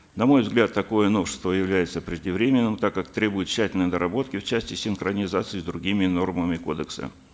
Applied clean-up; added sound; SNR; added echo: none; none; none; none.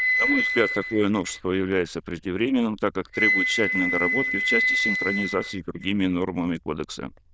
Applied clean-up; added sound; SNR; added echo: neural diffusion model UNIVERSE++.